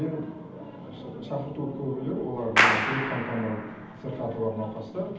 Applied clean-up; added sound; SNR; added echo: none; Clapping; -1 dB; reverberation time 0.8 s.